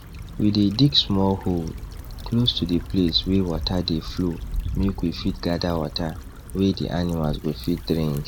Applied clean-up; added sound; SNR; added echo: none; Stream / Trickle, dribble / Traffic noise, roadway noise; 10 dB; none.